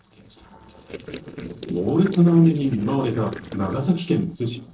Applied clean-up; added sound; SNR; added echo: neural separator model SepFormer DNS4.